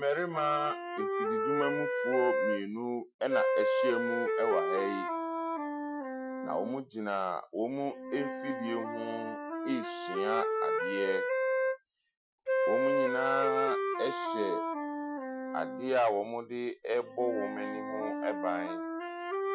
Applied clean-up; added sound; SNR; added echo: classical method Wiener filter.